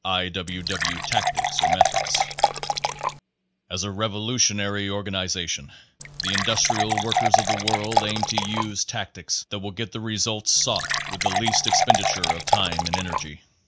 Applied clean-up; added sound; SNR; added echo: none; Fill (with liquid) / Water; -4 dB; none.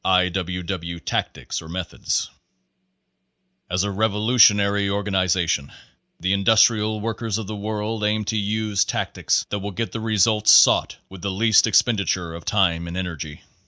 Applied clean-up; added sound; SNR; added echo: none; none; none; none.